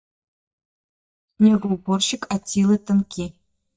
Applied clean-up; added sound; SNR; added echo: neural mask model DeepFilterNet 3.